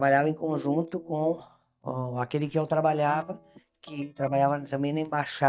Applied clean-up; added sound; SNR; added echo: neural mask model DeepFilterNet 3.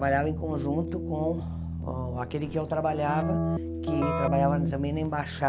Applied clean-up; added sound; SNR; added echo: none; Keyboard (musical); 2 dB; none.